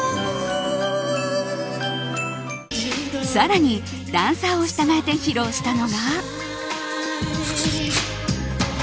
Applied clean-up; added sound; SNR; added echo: none; Writing; 7 dB; none.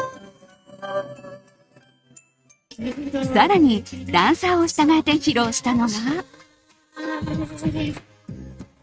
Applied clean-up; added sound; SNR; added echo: neural mask model RNNoise.